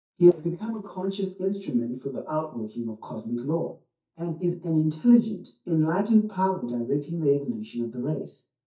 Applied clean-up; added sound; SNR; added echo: neural mask model DeepFilterNet 3.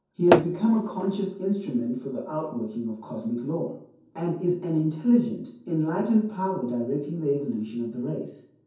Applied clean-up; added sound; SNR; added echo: none; Tap / Hammer; -1 dB; reverberation time 0.6 s.